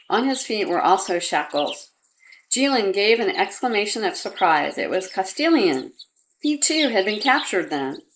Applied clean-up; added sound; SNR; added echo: neural mask model Resemble Enhance denoiser.